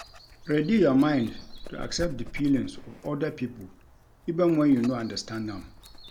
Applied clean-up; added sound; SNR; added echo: none; Dog; 15 dB; none.